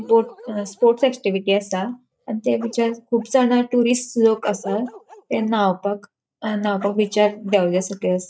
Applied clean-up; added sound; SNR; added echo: neural mask model DeepFilterNet 3.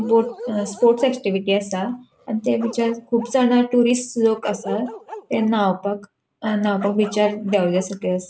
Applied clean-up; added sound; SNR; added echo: none; Bark; 17 dB; none.